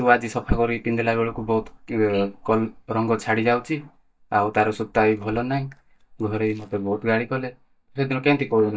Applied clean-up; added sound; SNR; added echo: neural mask model DeepFilterNet 3.